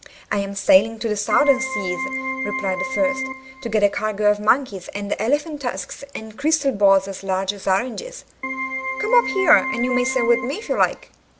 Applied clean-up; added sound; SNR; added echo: none; Keyboard (musical); 6 dB; none.